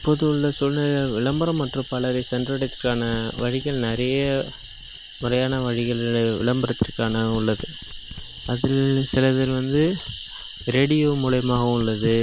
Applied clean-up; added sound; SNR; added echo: none; Domestic sounds, home sounds; 18 dB; none.